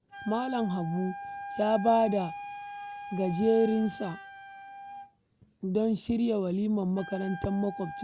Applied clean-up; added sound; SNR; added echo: none; Wind instrument, woodwind instrument; 12 dB; none.